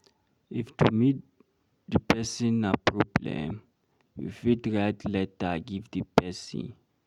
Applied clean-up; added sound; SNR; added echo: none; none; none; none.